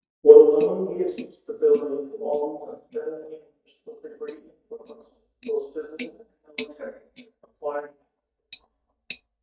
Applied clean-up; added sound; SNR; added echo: neural mask model DeepFilterNet 3.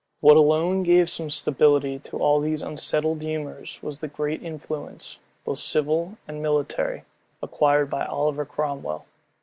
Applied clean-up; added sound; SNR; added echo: none; none; none; none.